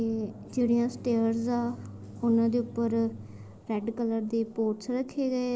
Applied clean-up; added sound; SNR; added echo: none; none; none; none.